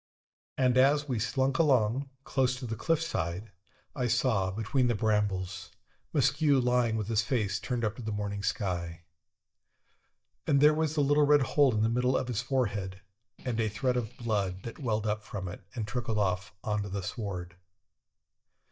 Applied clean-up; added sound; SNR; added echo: neural mask model DeepFilterNet 3.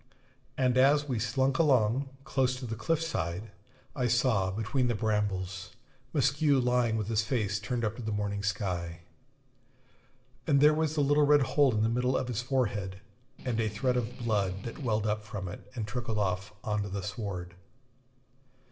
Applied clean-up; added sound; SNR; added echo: none; Strum; 15 dB; reverberation time 0.6 s.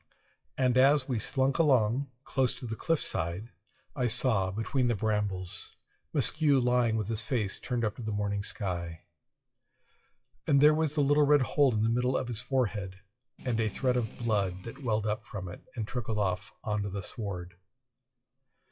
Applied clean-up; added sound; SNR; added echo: classical method WPE with log-MMSE.